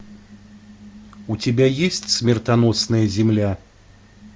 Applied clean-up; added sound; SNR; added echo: none; none; none; none.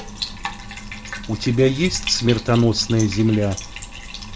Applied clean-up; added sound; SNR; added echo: none; Bathtub (filling or washing); 11 dB; none.